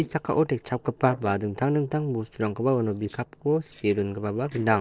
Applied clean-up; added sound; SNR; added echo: neural separator model SepFormer DNS4.